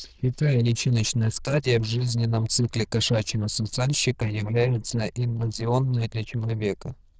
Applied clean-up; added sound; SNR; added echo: neural diffusion model UNIVERSE++.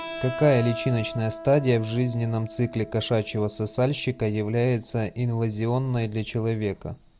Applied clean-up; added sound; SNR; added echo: none; Keyboard (musical); 15 dB; none.